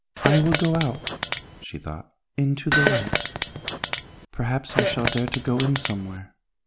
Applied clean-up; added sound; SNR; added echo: none; Fart + Hammer; -2 dB; none.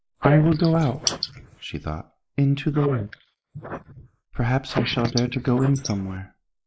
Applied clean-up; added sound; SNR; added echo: neural mask model Resemble Enhance denoiser.